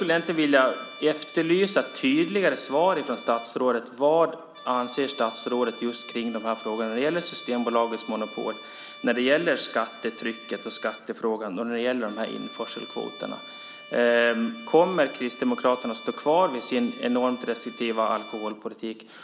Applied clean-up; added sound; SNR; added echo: none; Trumpet; 18 dB; none.